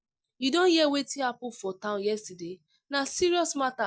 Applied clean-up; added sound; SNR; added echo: none; none; none; none.